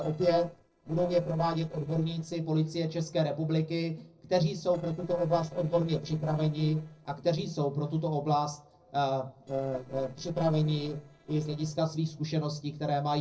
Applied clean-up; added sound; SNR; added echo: neural separator model SepFormer DNS4.